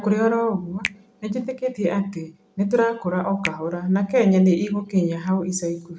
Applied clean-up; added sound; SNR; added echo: none; Finger snapping; 17 dB; none.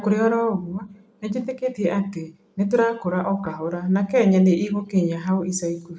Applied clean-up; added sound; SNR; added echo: neural mask model Resemble Enhance denoiser.